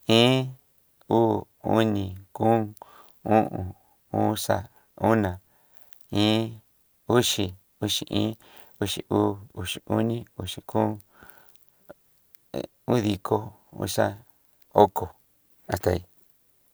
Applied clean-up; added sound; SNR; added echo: none; none; none; none.